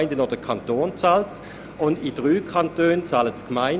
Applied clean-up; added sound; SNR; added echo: none; Microwave oven; 17 dB; none.